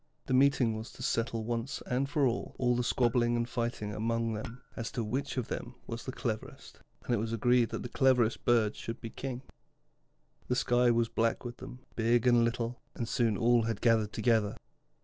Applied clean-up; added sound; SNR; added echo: neural separator model SepFormer DNS4.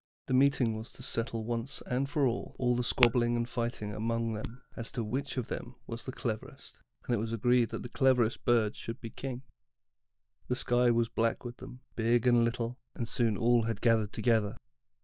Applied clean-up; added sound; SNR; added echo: neural mask model DeepFilterNet 3.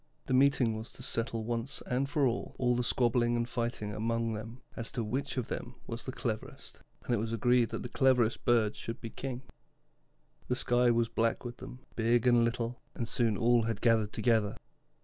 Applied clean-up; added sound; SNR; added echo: none; none; none; none.